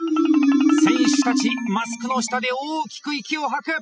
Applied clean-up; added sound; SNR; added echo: classical method spectral subtraction.